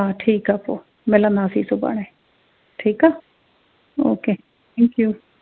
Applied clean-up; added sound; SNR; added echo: none; none; none; none.